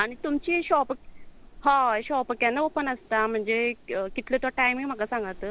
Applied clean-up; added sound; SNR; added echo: none; Wind; 19 dB; none.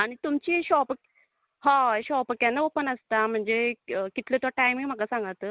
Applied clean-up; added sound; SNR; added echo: none; none; none; none.